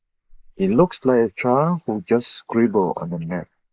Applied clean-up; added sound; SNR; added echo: neural mask model Resemble Enhance denoiser.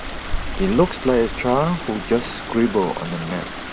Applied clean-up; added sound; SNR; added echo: none; Stream; 6 dB; none.